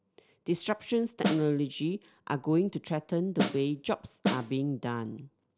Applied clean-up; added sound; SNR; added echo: none; Snare drum; 1 dB; none.